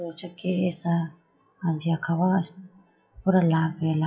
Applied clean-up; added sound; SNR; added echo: classical method WPE with log-MMSE.